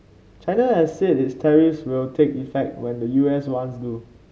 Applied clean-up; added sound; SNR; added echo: none; none; none; none.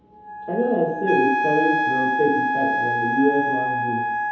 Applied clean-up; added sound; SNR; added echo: none; Wind instrument, woodwind instrument; -1 dB; reverberation time 2.2 s.